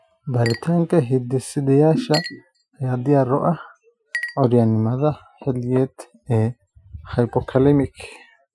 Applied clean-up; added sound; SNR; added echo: classical method Wiener filter.